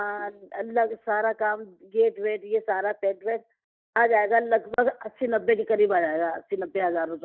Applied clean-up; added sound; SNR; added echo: neural mask model DeepFilterNet 3.